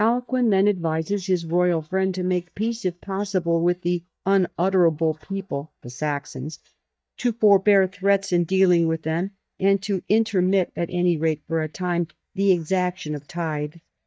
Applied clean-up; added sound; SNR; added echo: neural mask model DeepFilterNet 3.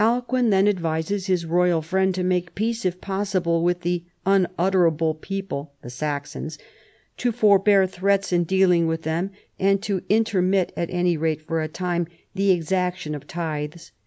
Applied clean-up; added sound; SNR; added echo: none; none; none; none.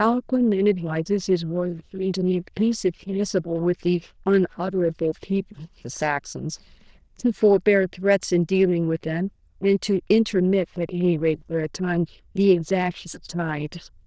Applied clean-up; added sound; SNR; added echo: neural diffusion model UNIVERSE++.